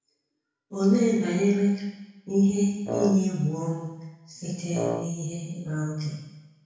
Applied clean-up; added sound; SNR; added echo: none; Wind instrument, woodwind instrument; 5 dB; reverberation time 1.0 s.